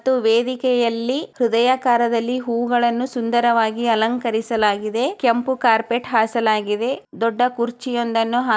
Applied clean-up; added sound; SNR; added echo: none; none; none; none.